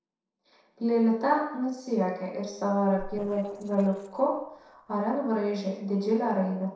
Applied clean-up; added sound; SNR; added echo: neural separator model SepFormer DNS4.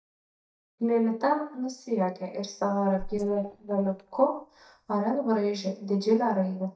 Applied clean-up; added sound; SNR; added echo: neural mask model DeepFilterNet 3.